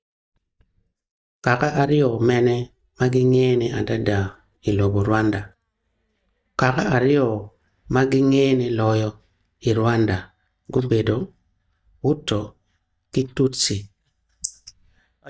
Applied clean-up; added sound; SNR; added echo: neural mask model DeepFilterNet 3.